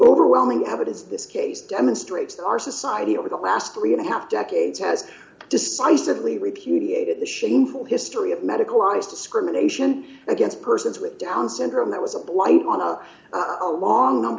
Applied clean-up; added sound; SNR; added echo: none; none; none; none.